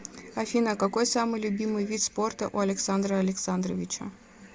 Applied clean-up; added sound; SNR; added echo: none; none; none; none.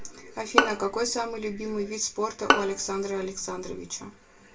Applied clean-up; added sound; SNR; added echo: none; Bowed string instrument; -2 dB; reverberation time 0.2 s.